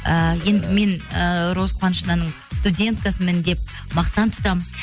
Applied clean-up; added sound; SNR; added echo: none; Burping, eructation; 16 dB; none.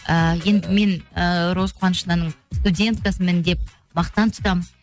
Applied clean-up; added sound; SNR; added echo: neural mask model RNNoise.